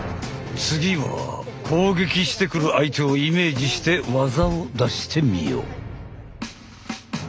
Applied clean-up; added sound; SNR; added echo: none; Bass drum; 13 dB; none.